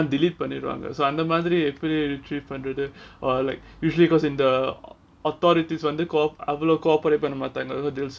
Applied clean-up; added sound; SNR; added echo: none; none; none; none.